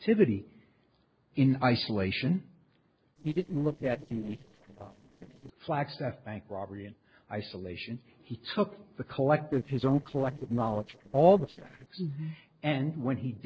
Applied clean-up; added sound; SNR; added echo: neural separator model SepFormer DNS4.